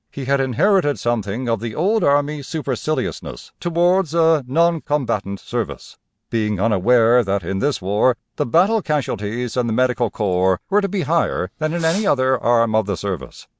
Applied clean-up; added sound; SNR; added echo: none; Fireworks; 19 dB; none.